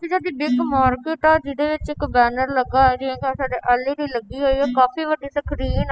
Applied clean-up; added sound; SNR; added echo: classical method spectral subtraction.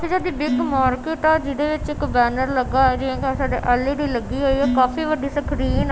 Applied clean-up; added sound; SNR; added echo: none; Dishes, pots, and pans; 11 dB; none.